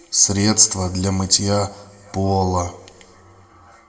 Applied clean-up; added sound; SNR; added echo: none; none; none; reverberation time 0.7 s.